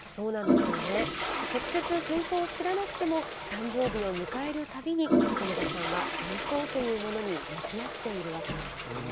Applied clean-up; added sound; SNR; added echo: none; Toilet flush; -1 dB; none.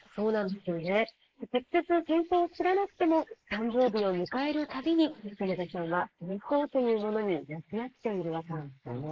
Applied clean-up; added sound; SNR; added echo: neural mask model Resemble Enhance denoiser.